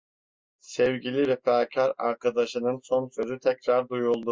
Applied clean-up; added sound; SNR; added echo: none; none; none; none.